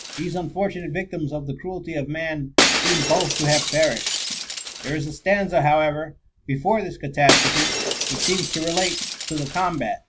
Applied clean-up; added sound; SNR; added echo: none; Shatter; 2 dB; none.